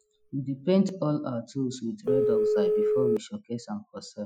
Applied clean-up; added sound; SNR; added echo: classical method Wiener filter.